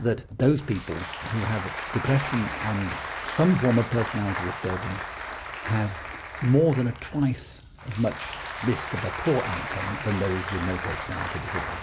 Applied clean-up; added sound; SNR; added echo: none; Applause; 8 dB; none.